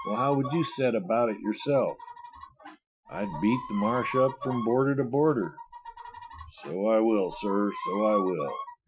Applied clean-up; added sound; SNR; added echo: classical method Wiener filter.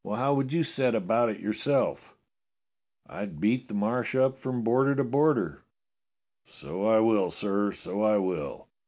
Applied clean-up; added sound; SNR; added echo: none; none; none; none.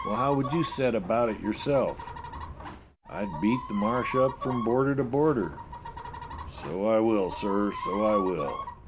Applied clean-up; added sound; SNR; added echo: none; Chicken, rooster; 9 dB; none.